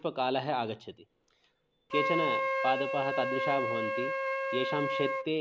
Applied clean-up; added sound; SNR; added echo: none; Wind instrument, woodwind instrument; 0 dB; none.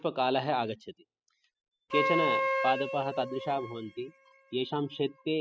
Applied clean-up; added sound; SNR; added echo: classical method spectral subtraction.